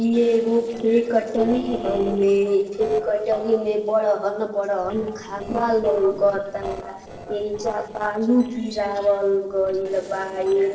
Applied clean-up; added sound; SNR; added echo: neural separator model SepFormer DNS4.